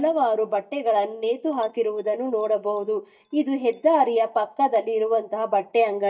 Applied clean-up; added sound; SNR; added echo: neural mask model DeepFilterNet 3.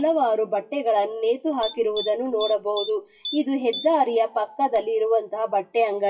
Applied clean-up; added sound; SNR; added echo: classical method WPE with log-MMSE.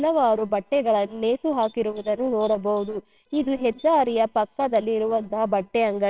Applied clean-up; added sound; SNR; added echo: neural separator model SepFormer WHAMR!.